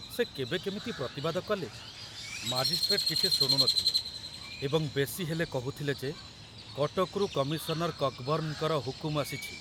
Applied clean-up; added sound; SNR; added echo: none; Crow; 2 dB; none.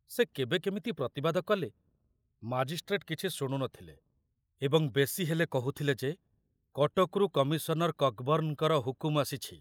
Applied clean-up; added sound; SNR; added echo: none; none; none; none.